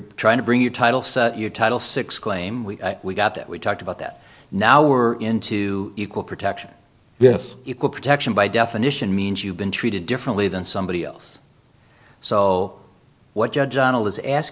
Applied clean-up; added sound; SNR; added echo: none; none; none; none.